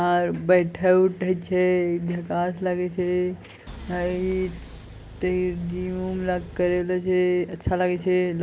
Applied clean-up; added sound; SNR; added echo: none; Engine; 16 dB; none.